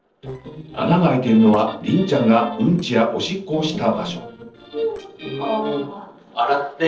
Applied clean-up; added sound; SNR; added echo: neural separator model SepFormer DNS4.